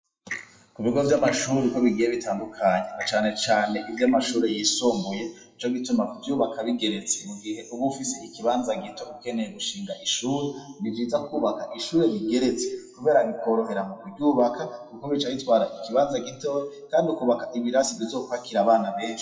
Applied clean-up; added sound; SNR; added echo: classical method WPE with log-MMSE.